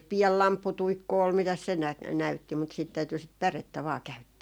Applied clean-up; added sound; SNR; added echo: none; none; none; none.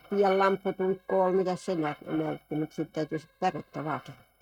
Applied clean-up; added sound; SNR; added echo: neural mask model RNNoise.